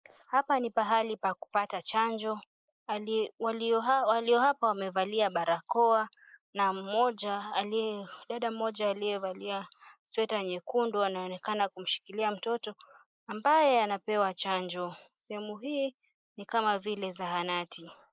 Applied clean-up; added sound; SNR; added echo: neural mask model Resemble Enhance denoiser.